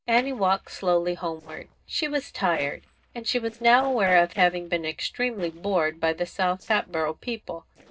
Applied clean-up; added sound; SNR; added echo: neural separator model SepFormer DNS4.